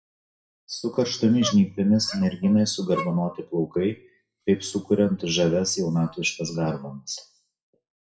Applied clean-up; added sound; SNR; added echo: classical method WPE with log-MMSE.